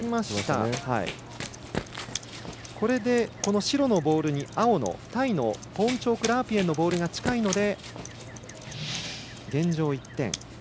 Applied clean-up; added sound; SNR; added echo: none; Computer keyboard + Run; 12 dB; none.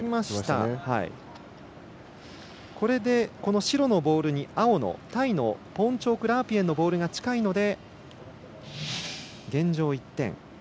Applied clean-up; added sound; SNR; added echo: none; none; none; none.